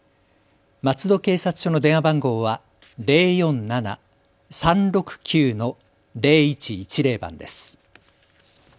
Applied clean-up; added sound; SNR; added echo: none; none; none; none.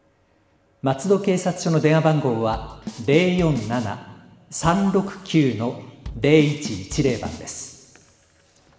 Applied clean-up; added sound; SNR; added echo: none; Drum kit; 14 dB; reverberation time 1.7 s.